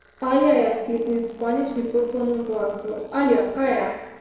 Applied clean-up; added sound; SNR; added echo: neural separator model SepFormer DNS4.